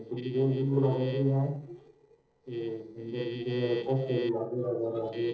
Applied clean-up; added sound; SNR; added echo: neural separator model SepFormer DNS4.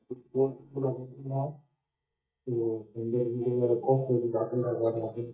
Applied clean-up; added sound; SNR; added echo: neural mask model DeepFilterNet 3.